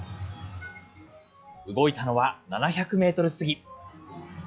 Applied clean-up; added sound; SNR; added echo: classical method log-MMSE.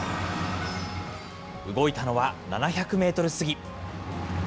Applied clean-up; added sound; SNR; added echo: none; Plucked string instrument; 20 dB; none.